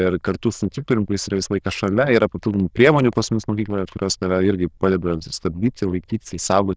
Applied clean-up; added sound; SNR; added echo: neural diffusion model UNIVERSE++.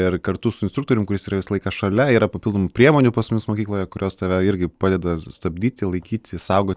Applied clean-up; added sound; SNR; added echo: none; none; none; none.